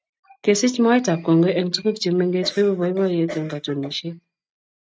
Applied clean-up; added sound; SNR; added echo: neural mask model RNNoise.